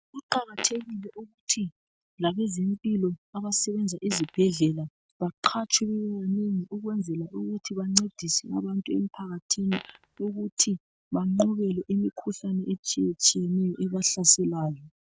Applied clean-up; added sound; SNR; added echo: neural mask model RNNoise.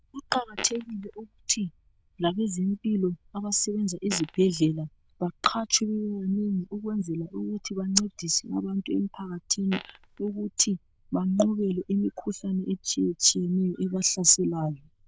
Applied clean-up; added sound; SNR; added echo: neural diffusion model UNIVERSE++.